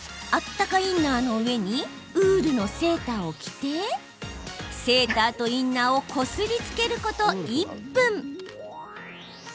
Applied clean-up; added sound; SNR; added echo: none; none; none; none.